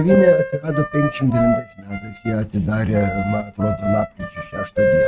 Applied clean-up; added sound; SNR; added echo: neural mask model RNNoise.